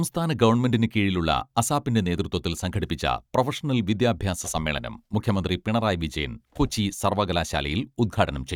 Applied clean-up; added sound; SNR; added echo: neural mask model RNNoise.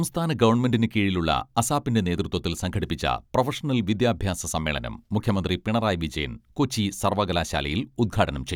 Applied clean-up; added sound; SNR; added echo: none; none; none; none.